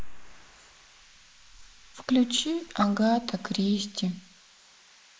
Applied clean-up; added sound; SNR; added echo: neural mask model Resemble Enhance denoiser.